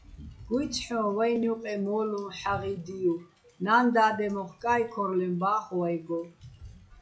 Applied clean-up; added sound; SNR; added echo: classical method log-MMSE.